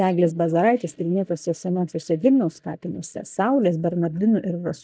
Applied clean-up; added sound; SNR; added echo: neural mask model DeepFilterNet 3.